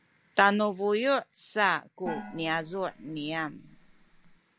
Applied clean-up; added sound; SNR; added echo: none; Gong; 15 dB; none.